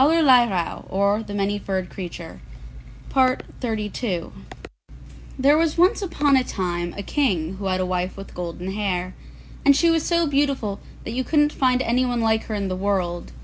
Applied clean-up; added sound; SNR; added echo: none; none; none; none.